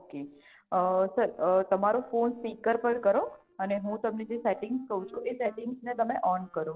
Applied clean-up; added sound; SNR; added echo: neural separator model SepFormer DNS4.